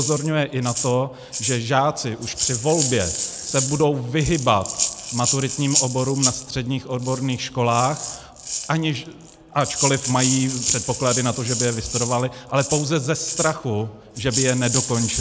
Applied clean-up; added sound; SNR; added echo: none; Rattle (instrument); 5 dB; none.